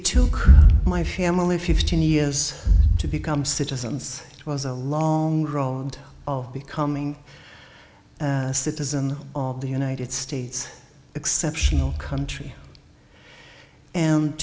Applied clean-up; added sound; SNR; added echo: none; none; none; none.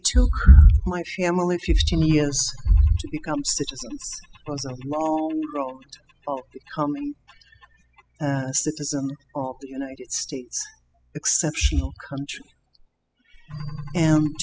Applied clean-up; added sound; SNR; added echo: classical method spectral subtraction.